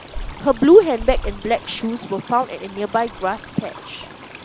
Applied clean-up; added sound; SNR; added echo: none; Stream; 12 dB; none.